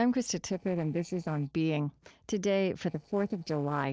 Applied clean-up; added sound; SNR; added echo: neural separator model SepFormer DNS4.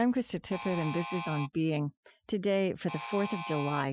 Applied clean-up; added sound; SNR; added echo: classical method Wiener filter.